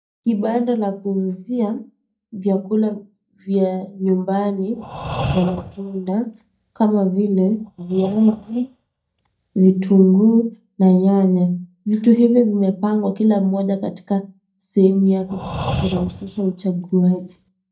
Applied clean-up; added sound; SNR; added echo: neural mask model DeepFilterNet 3.